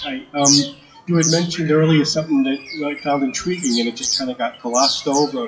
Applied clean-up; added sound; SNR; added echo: classical method WPE with log-MMSE.